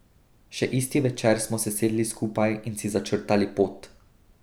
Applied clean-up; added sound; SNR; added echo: none; none; none; none.